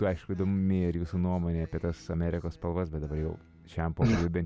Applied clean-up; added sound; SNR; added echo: none; none; none; none.